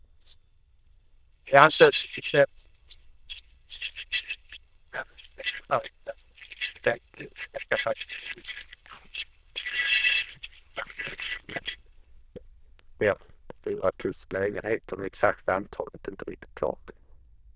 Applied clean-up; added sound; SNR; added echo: neural diffusion model UNIVERSE++.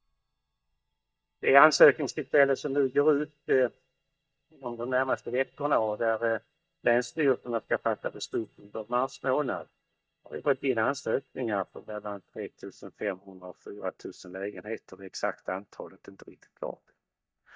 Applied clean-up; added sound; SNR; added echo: neural mask model DeepFilterNet 3.